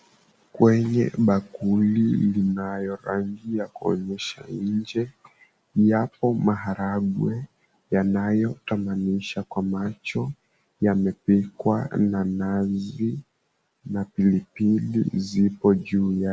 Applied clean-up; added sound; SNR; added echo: none; none; none; none.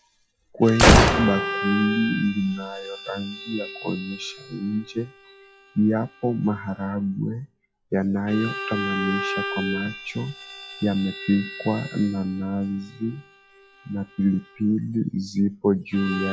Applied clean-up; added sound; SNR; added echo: classical method log-MMSE.